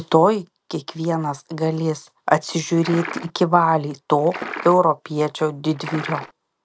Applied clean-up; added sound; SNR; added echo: none; Liquid; 11 dB; none.